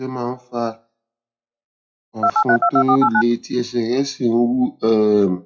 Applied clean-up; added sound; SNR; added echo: classical method WPE with log-MMSE.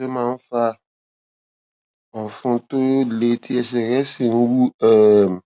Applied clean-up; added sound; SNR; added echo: none; none; none; none.